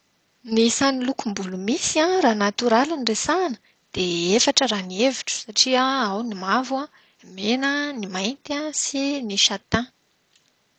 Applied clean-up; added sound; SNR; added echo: none; none; none; none.